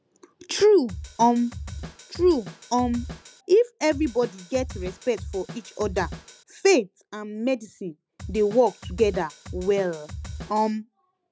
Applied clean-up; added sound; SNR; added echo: none; Drum kit; 13 dB; none.